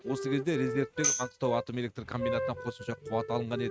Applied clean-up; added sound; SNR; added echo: neural mask model RNNoise.